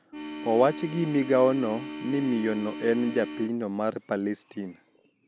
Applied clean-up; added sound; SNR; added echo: none; Organ; 10 dB; none.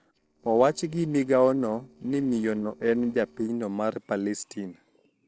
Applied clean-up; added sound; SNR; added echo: neural separator model SepFormer DNS4.